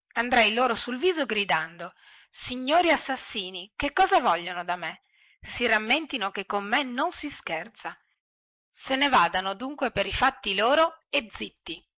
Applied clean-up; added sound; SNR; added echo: neural mask model Resemble Enhance denoiser.